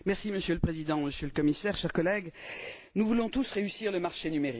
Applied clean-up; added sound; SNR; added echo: none; none; none; none.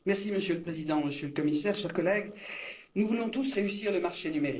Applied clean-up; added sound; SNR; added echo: neural separator model SepFormer DNS4.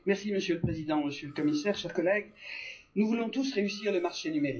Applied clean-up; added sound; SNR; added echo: classical method WPE with log-MMSE.